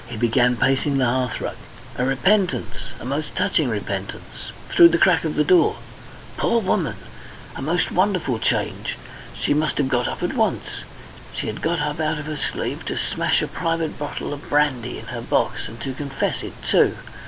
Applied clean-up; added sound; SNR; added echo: none; none; none; none.